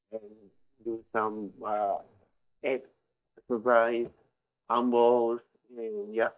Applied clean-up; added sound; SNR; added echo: neural mask model DeepFilterNet 3.